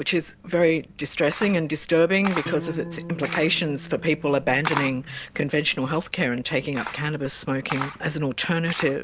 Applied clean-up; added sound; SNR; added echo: none; Acoustic guitar + Camera; 12 dB; none.